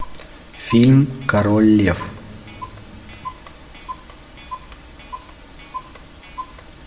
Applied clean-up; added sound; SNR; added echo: none; Clock; 17 dB; reverberation time 0.8 s.